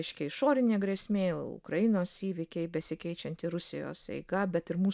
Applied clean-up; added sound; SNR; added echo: none; none; none; none.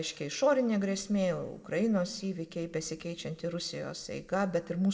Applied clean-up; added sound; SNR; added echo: none; none; none; reverberation time 1.0 s.